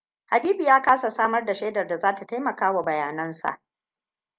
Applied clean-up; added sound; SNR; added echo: none; none; none; none.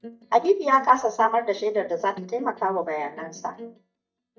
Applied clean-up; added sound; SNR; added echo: neural mask model DeepFilterNet 3.